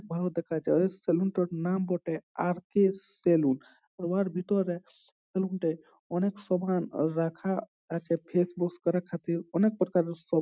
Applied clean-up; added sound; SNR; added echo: none; none; none; none.